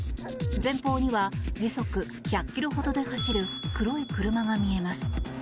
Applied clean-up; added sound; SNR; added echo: none; Dog; 12 dB; none.